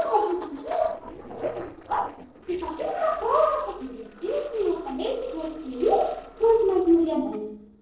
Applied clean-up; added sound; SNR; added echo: neural separator model SepFormer DNS4.